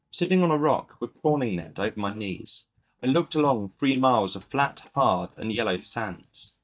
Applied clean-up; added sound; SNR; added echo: neural mask model DeepFilterNet 3.